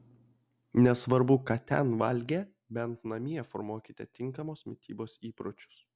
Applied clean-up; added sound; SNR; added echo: none; none; none; none.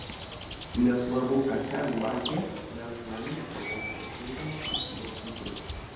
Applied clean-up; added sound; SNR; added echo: none; Bird; 7 dB; reverberation time 1.1 s.